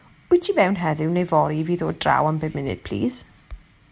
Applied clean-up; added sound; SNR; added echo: none; none; none; none.